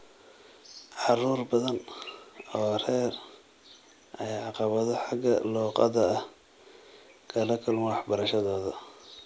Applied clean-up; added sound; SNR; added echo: none; none; none; none.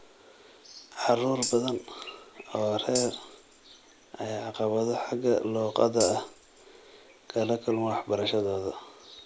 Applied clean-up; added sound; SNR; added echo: none; Tambourine; 10 dB; none.